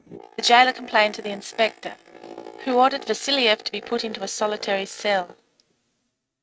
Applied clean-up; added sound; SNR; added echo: neural mask model RNNoise.